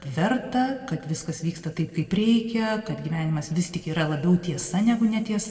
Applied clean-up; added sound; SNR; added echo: none; none; none; reverberation time 1.5 s.